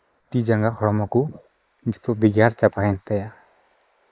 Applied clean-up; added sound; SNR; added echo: neural mask model Resemble Enhance denoiser.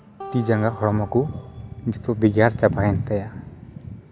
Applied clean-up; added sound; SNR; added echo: none; Acoustic guitar; 19 dB; none.